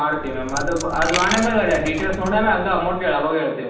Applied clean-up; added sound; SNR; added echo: none; Coin (dropping); 8 dB; reverberation time 0.8 s.